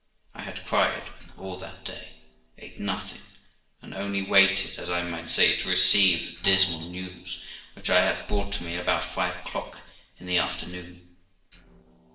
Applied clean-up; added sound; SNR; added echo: neural separator model SepFormer DNS4.